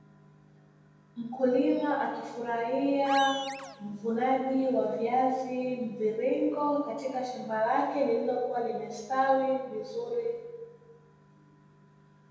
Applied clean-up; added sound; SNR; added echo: none; Animal; 13 dB; reverberation time 1.1 s.